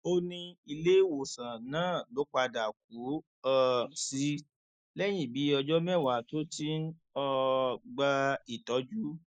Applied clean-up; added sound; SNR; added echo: neural mask model Resemble Enhance denoiser.